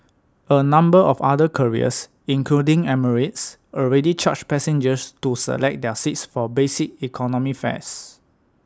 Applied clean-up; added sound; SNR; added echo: none; none; none; none.